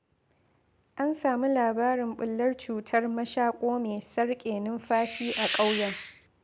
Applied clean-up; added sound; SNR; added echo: none; Hiss; 6 dB; none.